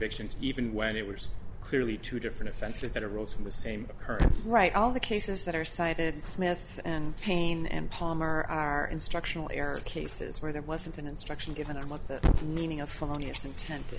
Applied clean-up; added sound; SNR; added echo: none; Thump, thud; 6 dB; none.